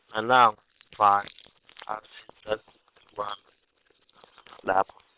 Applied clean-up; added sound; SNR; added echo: neural separator model SepFormer WHAM!.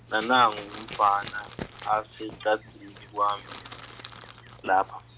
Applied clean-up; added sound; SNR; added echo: none; Run + Crackle / Crushing; 16 dB; none.